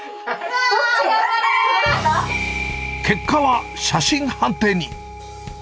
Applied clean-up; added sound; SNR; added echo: none; Wind instrument, woodwind instrument; 16 dB; none.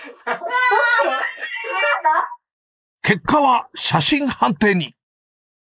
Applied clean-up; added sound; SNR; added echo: neural mask model Resemble Enhance denoiser.